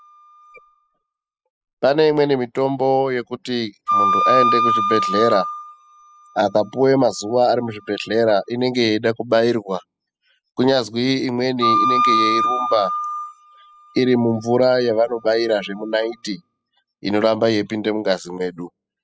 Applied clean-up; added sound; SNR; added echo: classical method spectral subtraction.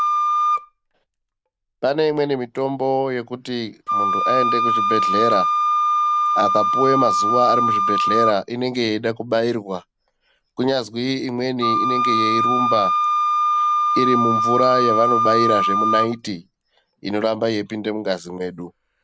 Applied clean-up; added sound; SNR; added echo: none; Wind instrument, woodwind instrument; -2 dB; none.